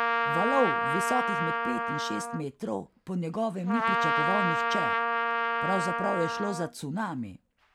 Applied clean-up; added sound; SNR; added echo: none; Trumpet; -3 dB; none.